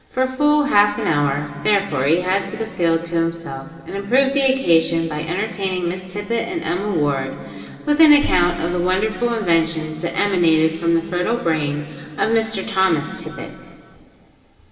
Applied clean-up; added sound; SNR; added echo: none; none; none; reverberation time 2.4 s.